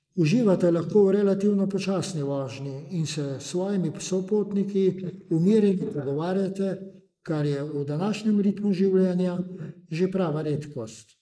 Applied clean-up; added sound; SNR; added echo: neural mask model Resemble Enhance denoiser.